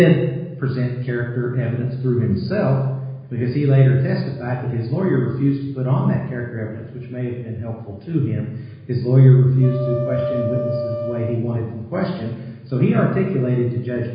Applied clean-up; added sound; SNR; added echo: none; Wind instrument, woodwind instrument; 8 dB; reverberation time 1.1 s.